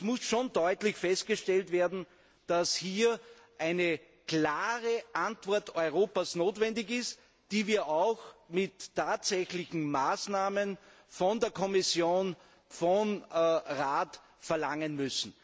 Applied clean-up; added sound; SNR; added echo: none; none; none; none.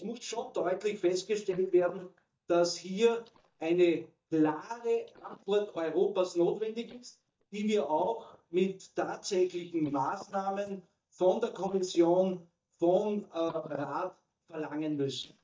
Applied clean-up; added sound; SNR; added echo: neural mask model DeepFilterNet 3.